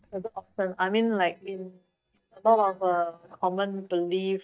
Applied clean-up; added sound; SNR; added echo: neural mask model DeepFilterNet 3.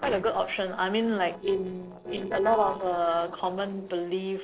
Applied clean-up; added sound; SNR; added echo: neural separator model SepFormer DNS4.